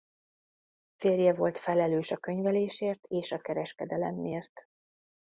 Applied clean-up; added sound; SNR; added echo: none; none; none; none.